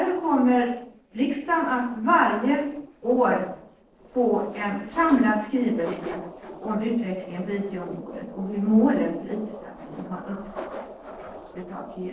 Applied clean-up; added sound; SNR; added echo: neural separator model SepFormer DNS4.